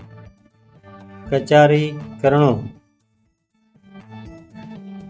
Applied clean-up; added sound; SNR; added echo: neural mask model RNNoise.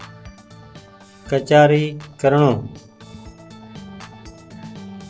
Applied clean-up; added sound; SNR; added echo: neural separator model SepFormer DNS4.